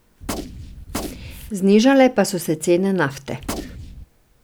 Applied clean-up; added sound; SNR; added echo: none; Gunshot, gunfire; 10 dB; none.